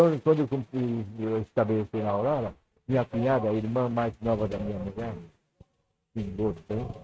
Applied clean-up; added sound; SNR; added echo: neural mask model RNNoise.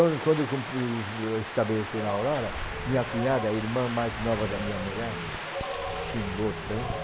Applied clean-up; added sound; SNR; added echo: none; Wind; 5 dB; none.